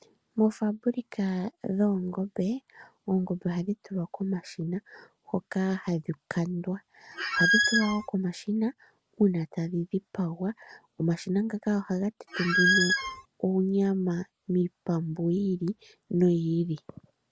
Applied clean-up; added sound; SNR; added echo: none; Squeak; -3 dB; none.